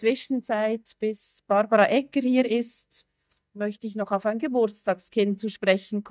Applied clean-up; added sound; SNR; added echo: neural mask model DeepFilterNet 3.